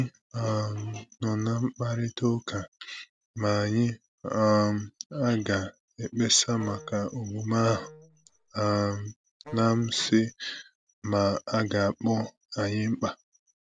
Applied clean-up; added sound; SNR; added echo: none; Wind instrument, woodwind instrument; 18 dB; none.